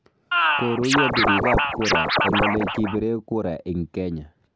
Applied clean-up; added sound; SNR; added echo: none; Scratching (performance technique); -4 dB; none.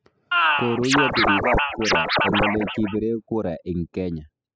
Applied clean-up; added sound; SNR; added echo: classical method spectral subtraction.